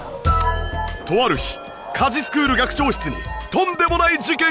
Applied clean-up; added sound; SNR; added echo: none; Wild animals; 17 dB; none.